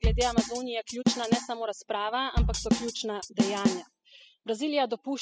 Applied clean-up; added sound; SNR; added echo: classical method spectral subtraction.